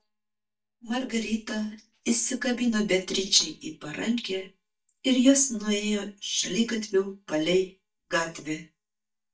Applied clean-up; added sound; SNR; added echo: neural mask model DeepFilterNet 3.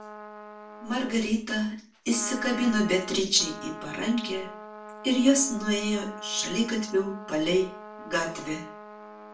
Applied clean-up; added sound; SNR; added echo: none; Trumpet; 14 dB; reverberation time 0.3 s.